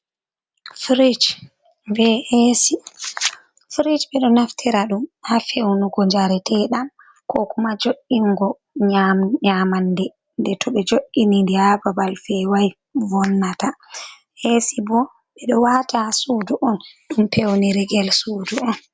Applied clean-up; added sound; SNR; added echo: none; none; none; none.